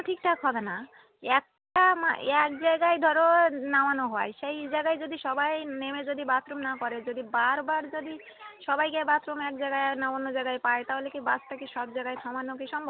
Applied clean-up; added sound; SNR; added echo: none; none; none; none.